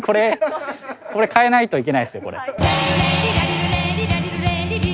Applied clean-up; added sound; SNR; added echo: none; none; none; none.